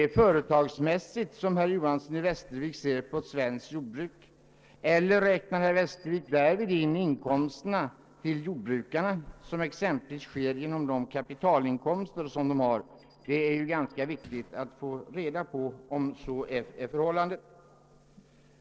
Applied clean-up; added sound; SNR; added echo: neural separator model SepFormer DNS4.